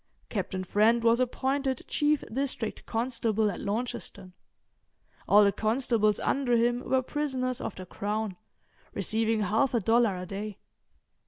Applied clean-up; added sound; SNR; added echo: none; none; none; none.